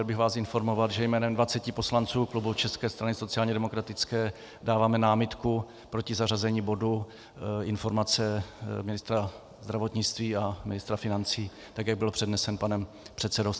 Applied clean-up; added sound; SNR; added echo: none; none; none; none.